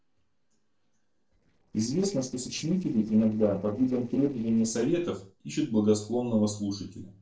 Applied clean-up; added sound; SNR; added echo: neural separator model SepFormer DNS4.